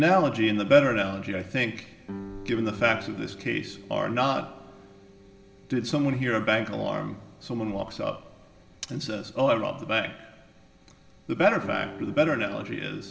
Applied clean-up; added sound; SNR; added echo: none; Guitar; 19 dB; reverberation time 1.3 s.